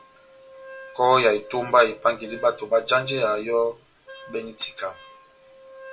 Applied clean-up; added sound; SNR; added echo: none; Wind instrument, woodwind instrument; 19 dB; reverberation time 0.2 s.